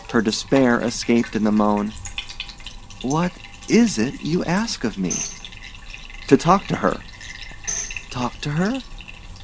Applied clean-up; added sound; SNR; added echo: none; Bathtub (filling or washing) + Tambourine; 12 dB; none.